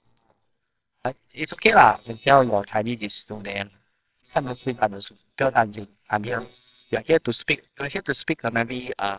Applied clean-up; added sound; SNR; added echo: neural separator model SepFormer WHAMR!.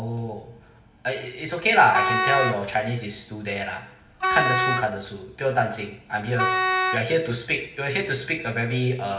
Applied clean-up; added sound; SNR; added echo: none; Wind instrument, woodwind instrument; 0 dB; reverberation time 0.8 s.